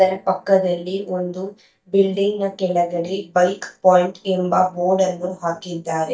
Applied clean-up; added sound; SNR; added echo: neural mask model DeepFilterNet 3.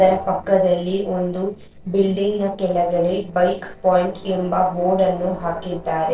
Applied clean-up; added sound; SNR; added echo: neural separator model SepFormer DNS4.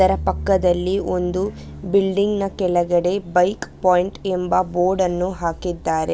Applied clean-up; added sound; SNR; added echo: none; none; none; none.